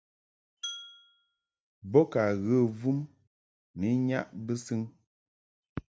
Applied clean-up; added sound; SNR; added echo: neural mask model RNNoise.